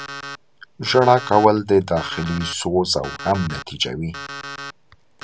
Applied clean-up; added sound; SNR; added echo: none; Alarm; 14 dB; none.